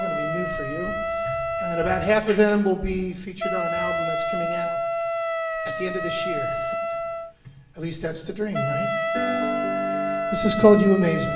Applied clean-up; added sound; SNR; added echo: none; Wind instrument, woodwind instrument; 2 dB; reverberation time 0.8 s.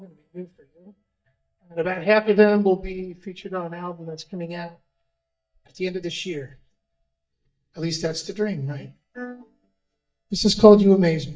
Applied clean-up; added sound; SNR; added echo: neural mask model DeepFilterNet 3.